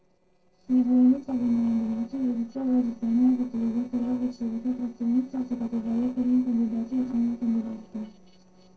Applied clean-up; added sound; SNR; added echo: neural separator model SepFormer DNS4.